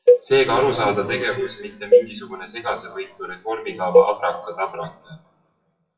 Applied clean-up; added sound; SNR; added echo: classical method WPE with log-MMSE.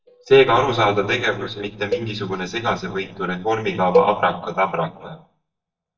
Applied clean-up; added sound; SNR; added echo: neural mask model DeepFilterNet 3.